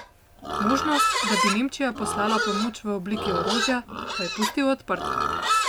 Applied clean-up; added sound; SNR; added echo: none; Livestock, farm animals, working animals; -1 dB; none.